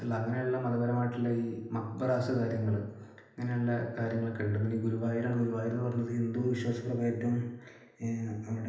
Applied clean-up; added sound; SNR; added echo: none; none; none; reverberation time 0.9 s.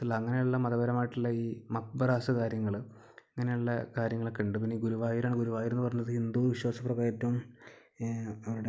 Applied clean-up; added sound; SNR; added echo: none; none; none; none.